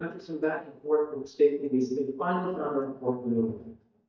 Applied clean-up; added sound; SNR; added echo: neural mask model DeepFilterNet 3.